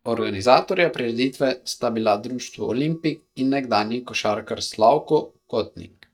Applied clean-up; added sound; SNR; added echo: neural mask model DeepFilterNet 3.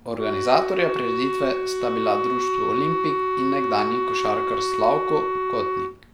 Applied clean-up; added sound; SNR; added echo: none; Wind instrument, woodwind instrument; -1 dB; none.